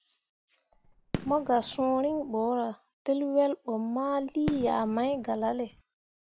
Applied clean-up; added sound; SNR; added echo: none; Fireworks; 12 dB; none.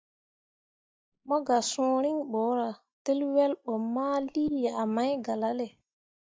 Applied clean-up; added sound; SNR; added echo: neural mask model DeepFilterNet 3.